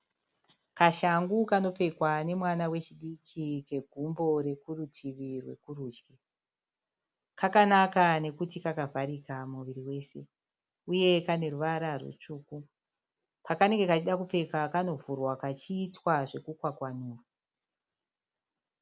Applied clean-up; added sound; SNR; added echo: none; none; none; none.